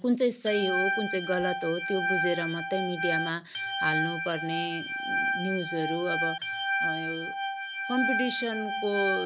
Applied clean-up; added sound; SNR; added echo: none; Organ; 0 dB; none.